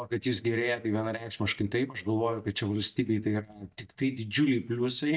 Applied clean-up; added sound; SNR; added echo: neural mask model DeepFilterNet 3.